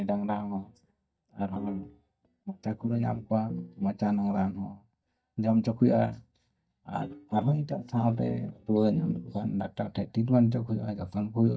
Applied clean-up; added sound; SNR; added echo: neural mask model DeepFilterNet 3.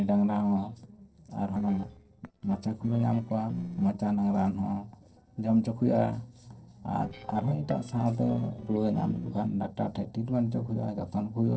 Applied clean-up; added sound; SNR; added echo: neural separator model SepFormer DNS4.